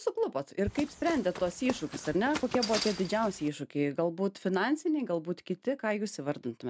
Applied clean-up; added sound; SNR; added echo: none; Run; 8 dB; none.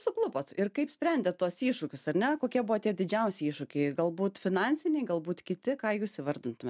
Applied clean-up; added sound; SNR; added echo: none; none; none; none.